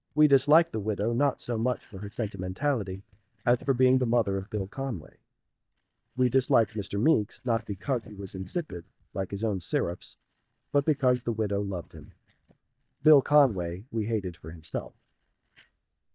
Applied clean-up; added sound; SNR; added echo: neural mask model DeepFilterNet 3.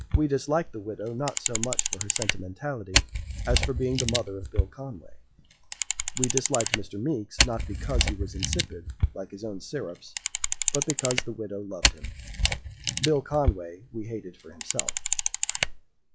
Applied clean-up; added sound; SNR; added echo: classical method log-MMSE.